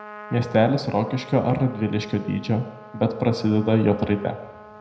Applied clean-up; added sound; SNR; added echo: none; Trumpet; 19 dB; reverberation time 0.7 s.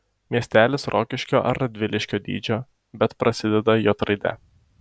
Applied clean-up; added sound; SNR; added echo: none; none; none; none.